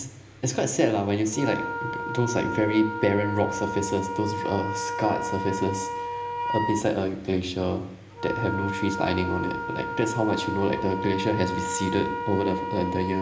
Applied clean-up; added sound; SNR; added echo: none; Wind instrument, woodwind instrument; 5 dB; reverberation time 0.8 s.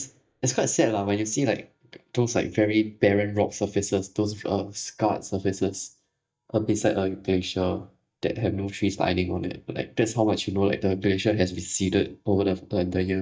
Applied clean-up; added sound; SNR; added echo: neural mask model DeepFilterNet 3.